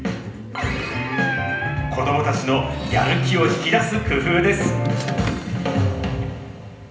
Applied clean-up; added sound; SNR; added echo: none; Squeak; 11 dB; reverberation time 0.8 s.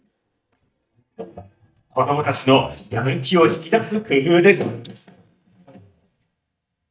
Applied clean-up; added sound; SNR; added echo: neural mask model DeepFilterNet 3.